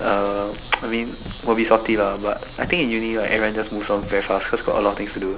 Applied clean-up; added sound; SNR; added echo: none; Car; 16 dB; none.